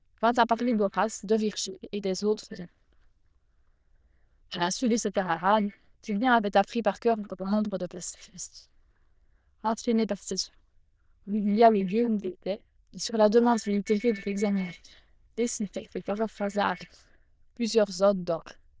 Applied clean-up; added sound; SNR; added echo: neural diffusion model UNIVERSE++.